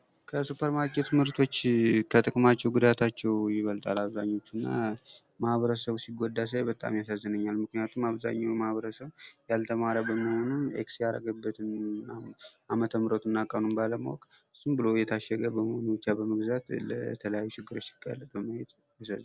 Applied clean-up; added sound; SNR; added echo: none; none; none; none.